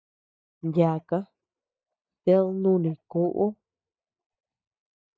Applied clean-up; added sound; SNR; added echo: neural mask model DeepFilterNet 3.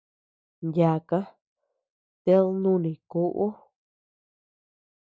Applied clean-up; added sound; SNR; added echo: none; none; none; none.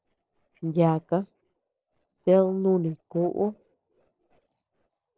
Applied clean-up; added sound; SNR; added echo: neural separator model SepFormer DNS4.